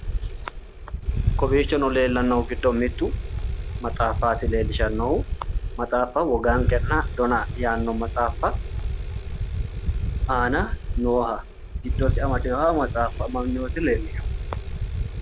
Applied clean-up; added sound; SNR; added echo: none; Bicycle; 1 dB; none.